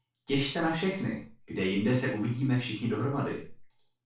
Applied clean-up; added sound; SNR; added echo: none; none; none; reverberation time 0.4 s.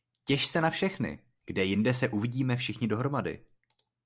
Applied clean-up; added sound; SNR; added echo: none; none; none; none.